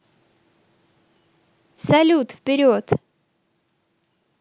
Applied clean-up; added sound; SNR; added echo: none; none; none; none.